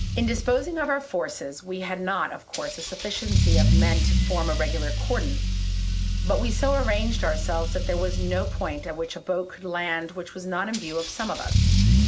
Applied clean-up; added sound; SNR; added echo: none; Engine starting / Accelerating, revving, vroom / Car; -4 dB; none.